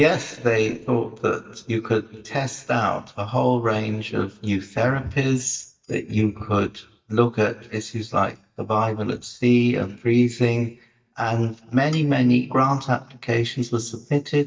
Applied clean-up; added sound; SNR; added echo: neural mask model DeepFilterNet 3.